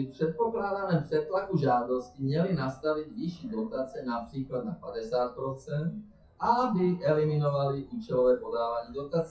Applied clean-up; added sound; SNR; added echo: classical method WPE with log-MMSE.